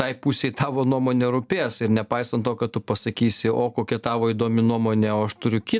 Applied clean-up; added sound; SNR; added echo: none; none; none; none.